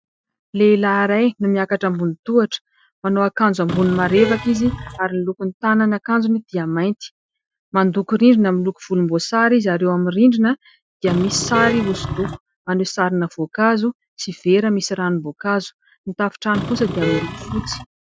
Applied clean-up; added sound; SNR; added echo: classical method Wiener filter.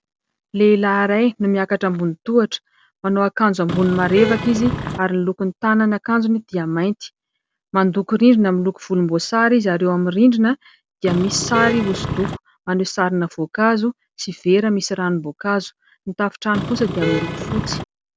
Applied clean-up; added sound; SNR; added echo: none; Vehicle horn, car horn, honking; 5 dB; none.